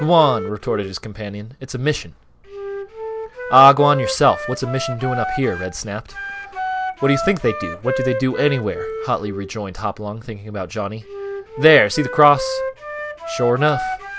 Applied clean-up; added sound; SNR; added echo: none; Wind instrument, woodwind instrument; 9 dB; none.